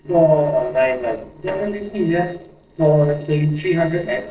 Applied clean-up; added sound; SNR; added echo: neural separator model SepFormer DNS4.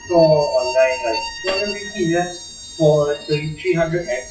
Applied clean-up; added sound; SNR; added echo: classical method WPE with log-MMSE.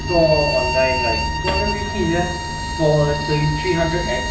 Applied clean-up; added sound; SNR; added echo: none; Bowed string instrument; 5 dB; reverberation time 0.4 s.